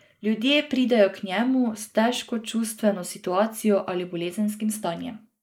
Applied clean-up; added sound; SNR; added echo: neural mask model Resemble Enhance denoiser.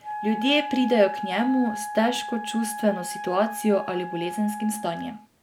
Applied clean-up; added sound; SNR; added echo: none; Wind instrument, woodwind instrument; 9 dB; none.